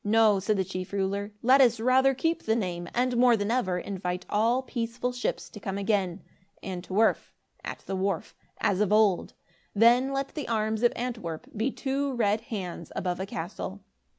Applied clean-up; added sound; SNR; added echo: none; none; none; none.